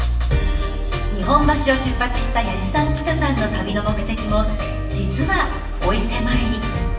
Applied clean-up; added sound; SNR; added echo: none; none; none; reverberation time 0.9 s.